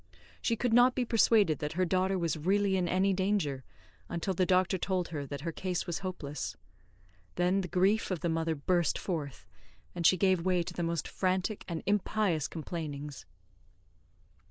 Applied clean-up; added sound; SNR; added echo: neural mask model Resemble Enhance denoiser.